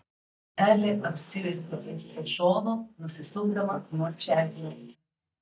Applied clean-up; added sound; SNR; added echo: neural mask model DeepFilterNet 3.